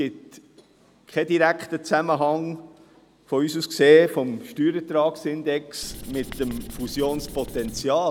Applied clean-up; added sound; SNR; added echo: none; Writing; 13 dB; none.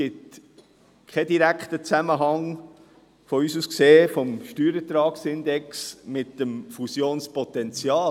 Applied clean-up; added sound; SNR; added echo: none; none; none; none.